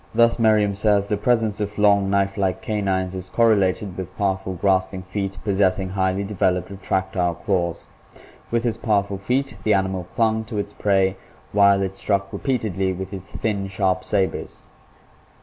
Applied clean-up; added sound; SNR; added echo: none; none; none; none.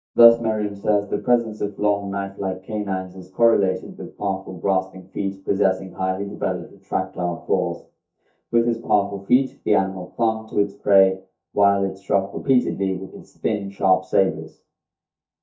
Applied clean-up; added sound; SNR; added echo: neural mask model DeepFilterNet 3.